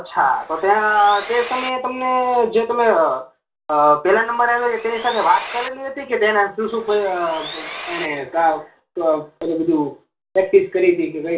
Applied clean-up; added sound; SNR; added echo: none; Sawing; 11 dB; reverberation time 0.3 s.